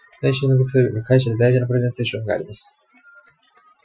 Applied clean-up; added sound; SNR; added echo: classical method Wiener filter.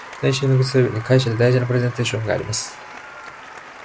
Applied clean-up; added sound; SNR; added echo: none; Applause; 16 dB; none.